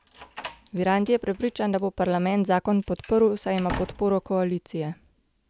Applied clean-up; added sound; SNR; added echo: none; Slam; 17 dB; none.